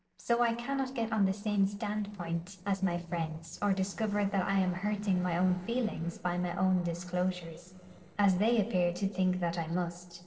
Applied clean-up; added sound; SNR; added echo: neural separator model SepFormer DNS4.